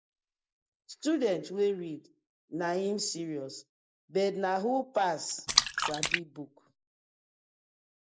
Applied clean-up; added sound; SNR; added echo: neural mask model Resemble Enhance denoiser.